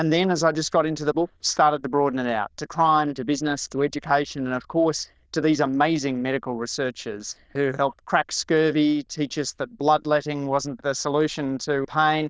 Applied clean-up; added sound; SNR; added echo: neural diffusion model UNIVERSE++.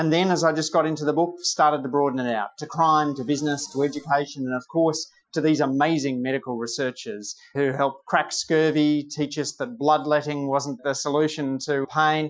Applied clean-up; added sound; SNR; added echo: classical method Wiener filter.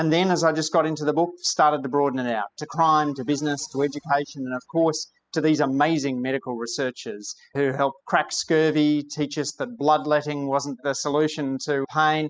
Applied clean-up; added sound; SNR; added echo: classical method spectral subtraction.